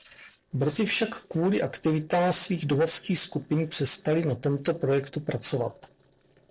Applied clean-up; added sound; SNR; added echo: neural separator model SepFormer DNS4.